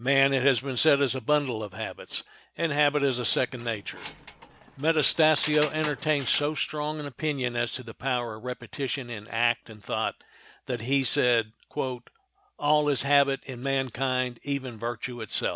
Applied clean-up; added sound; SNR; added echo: none; Keys jangling; 14 dB; none.